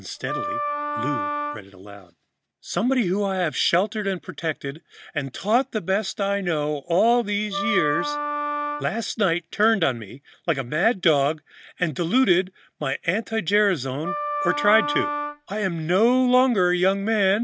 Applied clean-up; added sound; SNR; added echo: none; Wind instrument, woodwind instrument; 4 dB; none.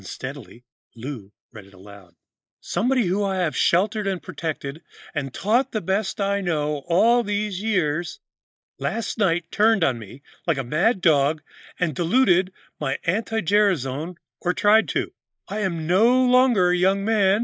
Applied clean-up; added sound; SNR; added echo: neural mask model Resemble Enhance denoiser.